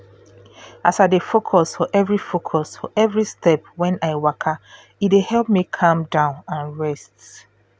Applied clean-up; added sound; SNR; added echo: none; none; none; none.